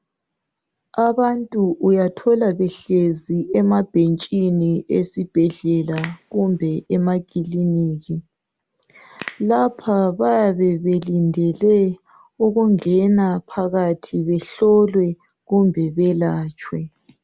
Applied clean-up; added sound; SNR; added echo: none; Crack / Crackle; 20 dB; none.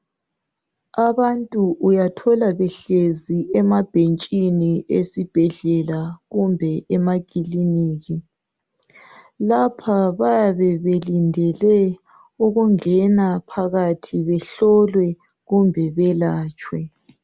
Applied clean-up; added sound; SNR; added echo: none; none; none; none.